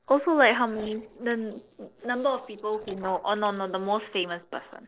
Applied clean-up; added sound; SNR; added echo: neural separator model SepFormer DNS4.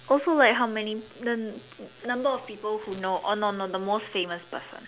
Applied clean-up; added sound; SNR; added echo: none; none; none; none.